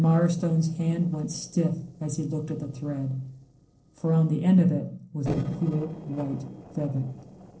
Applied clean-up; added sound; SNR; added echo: neural separator model SepFormer DNS4.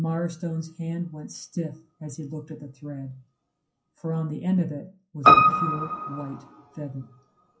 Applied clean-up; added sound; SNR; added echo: classical method WPE with log-MMSE.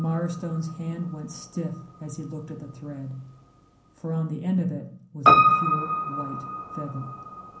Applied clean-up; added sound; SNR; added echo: none; Piano; -4 dB; reverberation time 0.6 s.